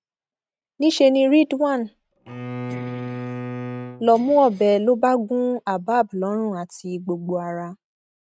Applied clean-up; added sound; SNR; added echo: neural mask model RNNoise.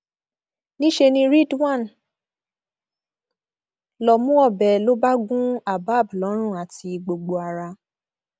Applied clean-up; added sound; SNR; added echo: none; none; none; none.